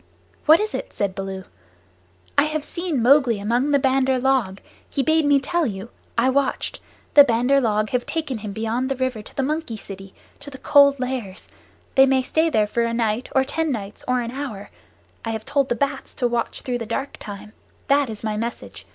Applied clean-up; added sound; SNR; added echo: none; Cowbell; 15 dB; none.